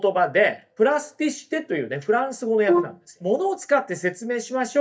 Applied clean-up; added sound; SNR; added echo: neural mask model DeepFilterNet 3.